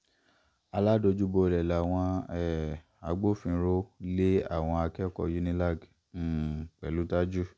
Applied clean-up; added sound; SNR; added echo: none; none; none; none.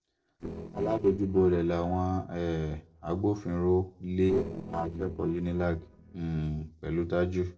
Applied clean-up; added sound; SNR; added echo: neural separator model SepFormer DNS4.